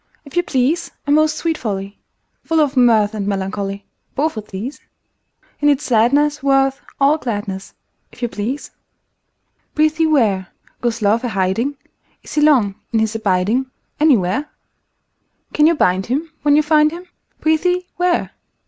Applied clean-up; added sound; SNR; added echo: none; none; none; none.